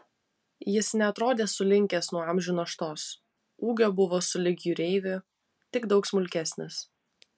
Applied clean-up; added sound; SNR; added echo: none; none; none; none.